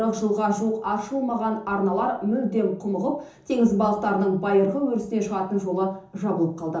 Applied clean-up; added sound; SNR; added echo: none; none; none; reverberation time 0.6 s.